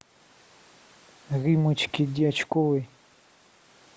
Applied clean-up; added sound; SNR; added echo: none; none; none; none.